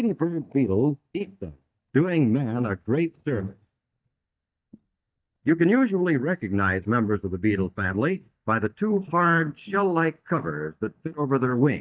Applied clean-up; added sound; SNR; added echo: neural mask model DeepFilterNet 3.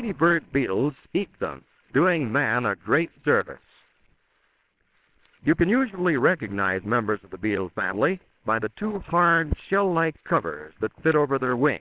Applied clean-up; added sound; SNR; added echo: neural separator model SepFormer WHAMR!.